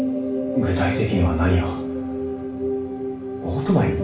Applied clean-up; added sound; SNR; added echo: none; none; none; reverberation time 0.3 s.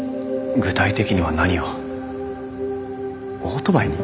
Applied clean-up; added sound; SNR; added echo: none; none; none; none.